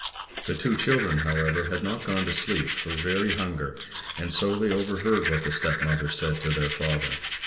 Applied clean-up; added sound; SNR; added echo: none; Domestic sounds, home sounds; 5 dB; reverberation time 2.2 s.